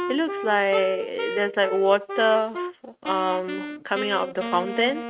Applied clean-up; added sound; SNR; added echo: neural mask model RNNoise.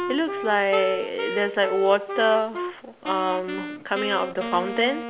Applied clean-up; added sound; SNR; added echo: none; Wind instrument, woodwind instrument; 7 dB; none.